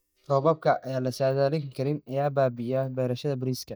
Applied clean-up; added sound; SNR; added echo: neural mask model DeepFilterNet 3.